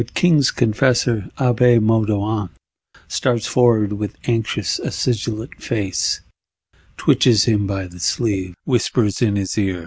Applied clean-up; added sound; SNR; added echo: none; none; none; none.